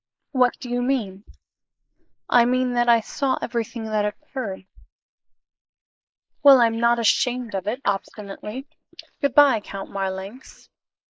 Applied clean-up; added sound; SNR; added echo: neural mask model Resemble Enhance denoiser.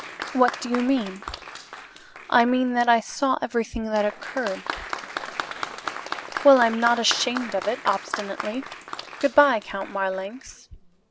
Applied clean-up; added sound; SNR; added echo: none; Applause; 11 dB; none.